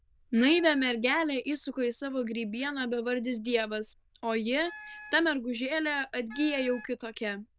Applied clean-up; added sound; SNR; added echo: neural diffusion model UNIVERSE++.